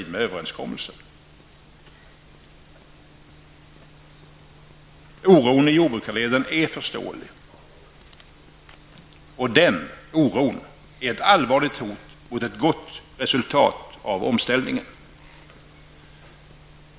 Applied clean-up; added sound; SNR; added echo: none; none; none; none.